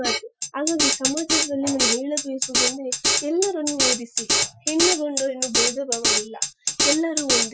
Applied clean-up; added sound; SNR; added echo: classical method Wiener filter.